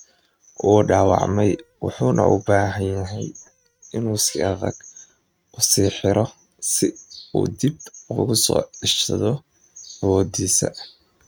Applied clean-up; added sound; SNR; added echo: neural mask model RNNoise.